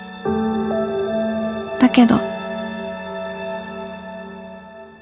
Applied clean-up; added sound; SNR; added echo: none; Wind instrument, woodwind instrument; 16 dB; none.